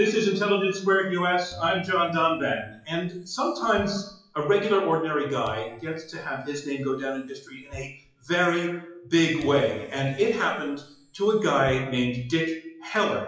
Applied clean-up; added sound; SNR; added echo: classical method WPE with log-MMSE.